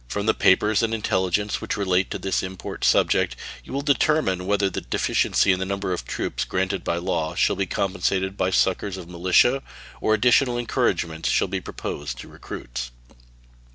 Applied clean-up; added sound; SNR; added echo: none; none; none; none.